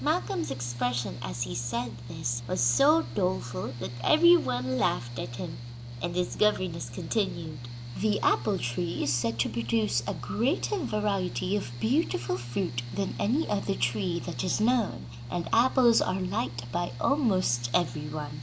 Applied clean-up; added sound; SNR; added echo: none; Mechanical fan; 10 dB; none.